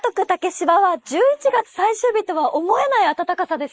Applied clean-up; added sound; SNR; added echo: neural mask model Resemble Enhance denoiser.